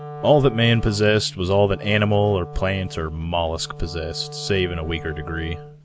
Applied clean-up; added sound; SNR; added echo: none; Wind instrument, woodwind instrument; 15 dB; none.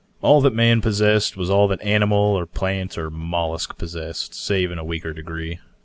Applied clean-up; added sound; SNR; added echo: none; none; none; none.